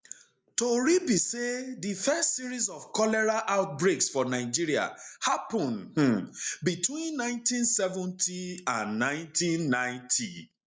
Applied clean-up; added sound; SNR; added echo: neural mask model Resemble Enhance denoiser.